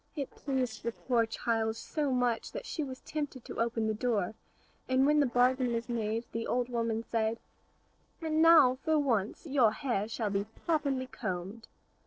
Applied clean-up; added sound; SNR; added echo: neural separator model SepFormer DNS4.